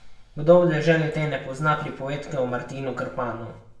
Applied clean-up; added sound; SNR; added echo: none; none; none; reverberation time 0.5 s.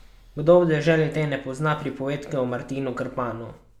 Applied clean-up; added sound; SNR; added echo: none; none; none; none.